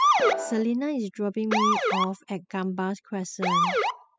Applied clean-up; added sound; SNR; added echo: classical method spectral subtraction.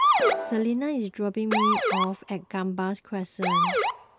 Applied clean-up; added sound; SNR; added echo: none; Piano + Motor vehicle (road) / Siren; -3 dB; none.